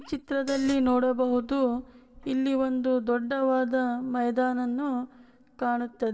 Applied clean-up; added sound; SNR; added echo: none; Hi-hat; 17 dB; reverberation time 2.4 s.